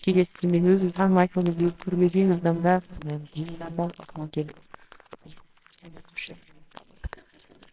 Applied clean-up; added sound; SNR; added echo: neural separator model SepFormer WHAMR!.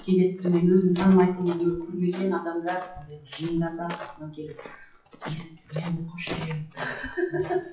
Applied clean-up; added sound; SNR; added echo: classical method WPE with log-MMSE.